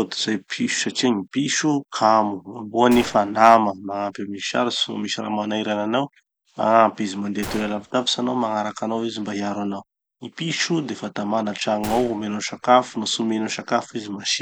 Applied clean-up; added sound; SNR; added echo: none; Gunshot, gunfire; 19 dB; none.